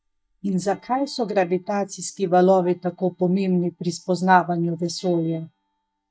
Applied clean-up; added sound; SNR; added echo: neural mask model DeepFilterNet 3.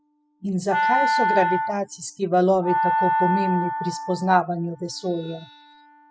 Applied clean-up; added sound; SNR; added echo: classical method spectral subtraction.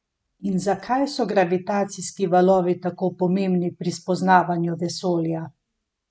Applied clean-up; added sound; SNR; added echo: none; none; none; none.